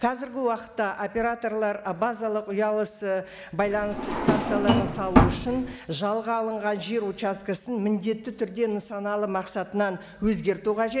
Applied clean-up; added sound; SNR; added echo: none; Drawer open or close; -4 dB; none.